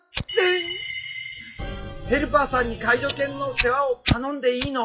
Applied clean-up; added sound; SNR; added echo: classical method WPE with log-MMSE.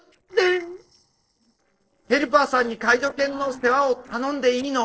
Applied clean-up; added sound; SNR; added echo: neural separator model SepFormer DNS4.